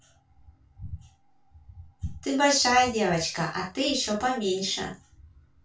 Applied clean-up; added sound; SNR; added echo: none; none; none; reverberation time 0.2 s.